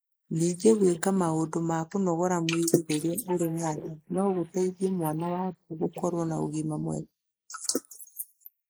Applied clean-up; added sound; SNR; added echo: neural mask model Resemble Enhance denoiser.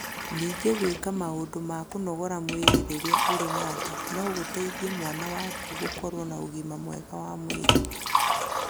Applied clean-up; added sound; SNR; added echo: none; Liquid; -3 dB; none.